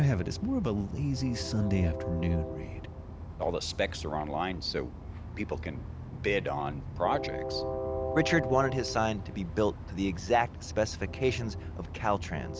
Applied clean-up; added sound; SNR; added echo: none; Train; 6 dB; none.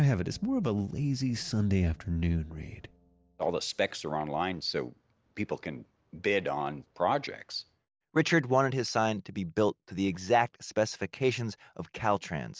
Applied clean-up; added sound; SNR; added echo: none; none; none; none.